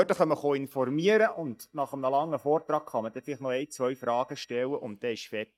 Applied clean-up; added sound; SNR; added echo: neural mask model DeepFilterNet 3.